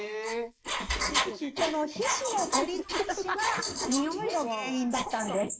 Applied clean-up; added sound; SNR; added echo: neural mask model Resemble Enhance denoiser.